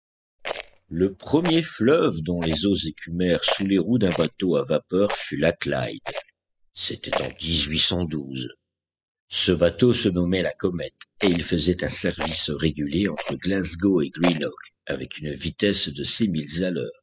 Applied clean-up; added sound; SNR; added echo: classical method spectral subtraction.